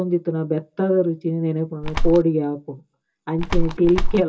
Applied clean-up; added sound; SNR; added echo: none; Bird; -3 dB; reverberation time 0.2 s.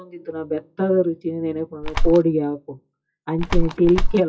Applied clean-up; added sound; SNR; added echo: classical method WPE with log-MMSE.